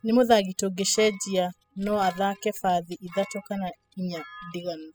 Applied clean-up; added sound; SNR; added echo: classical method spectral subtraction.